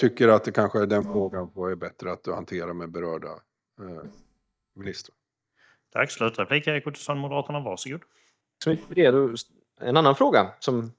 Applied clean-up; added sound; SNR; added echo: neural mask model DeepFilterNet 3.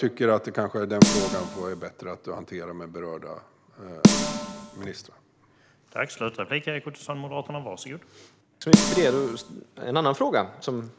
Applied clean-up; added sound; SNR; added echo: none; Snare drum; -5 dB; none.